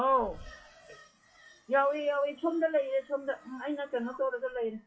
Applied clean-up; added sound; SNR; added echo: classical method WPE with log-MMSE.